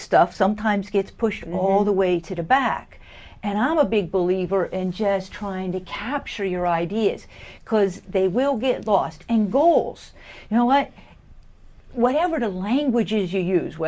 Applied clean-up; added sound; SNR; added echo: none; none; none; none.